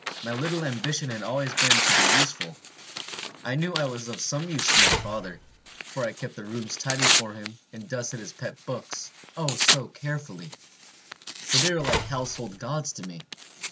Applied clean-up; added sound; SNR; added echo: none; Tearing + Telephone; -4 dB; none.